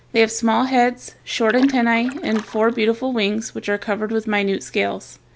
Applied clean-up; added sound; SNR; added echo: none; Splash, splatter; 17 dB; none.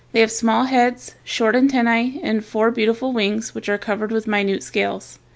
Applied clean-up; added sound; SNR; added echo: none; none; none; none.